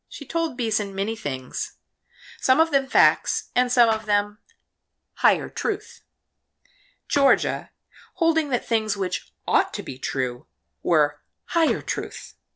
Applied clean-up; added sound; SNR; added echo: neural separator model SepFormer DNS4.